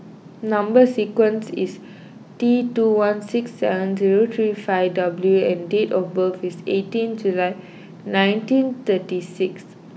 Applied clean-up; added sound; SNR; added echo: none; none; none; none.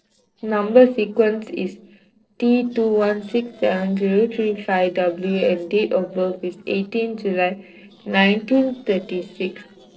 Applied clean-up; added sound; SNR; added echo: neural separator model SepFormer DNS4.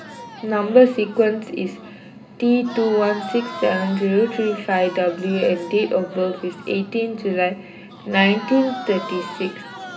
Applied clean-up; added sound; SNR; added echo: none; Crowd; 15 dB; reverberation time 0.2 s.